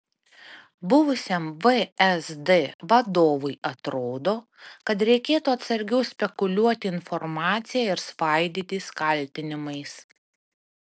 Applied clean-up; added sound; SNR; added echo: none; none; none; none.